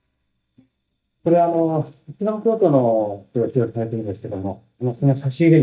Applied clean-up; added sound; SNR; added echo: neural mask model DeepFilterNet 3.